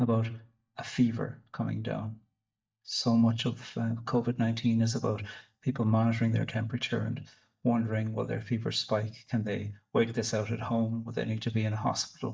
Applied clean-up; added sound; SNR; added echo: neural mask model DeepFilterNet 3.